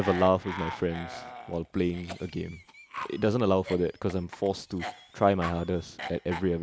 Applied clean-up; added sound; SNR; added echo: none; Cough; 13 dB; none.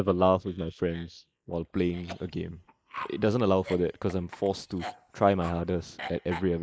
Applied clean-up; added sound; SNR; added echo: neural mask model Resemble Enhance denoiser.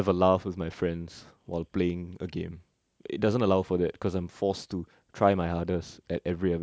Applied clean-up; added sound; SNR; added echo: none; none; none; none.